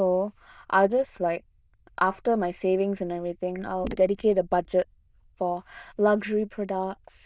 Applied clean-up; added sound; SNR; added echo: neural diffusion model UNIVERSE++.